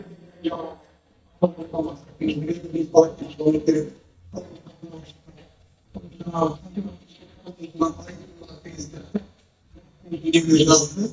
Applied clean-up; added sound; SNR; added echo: neural mask model DeepFilterNet 3.